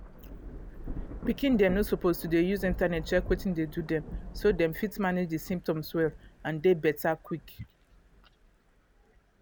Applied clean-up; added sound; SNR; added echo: none; Thunder / Rain; 11 dB; none.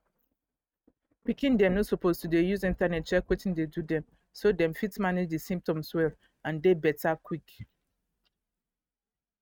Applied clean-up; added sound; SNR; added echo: neural mask model RNNoise.